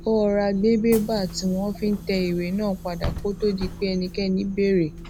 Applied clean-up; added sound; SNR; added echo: none; Bus / Engine; 12 dB; none.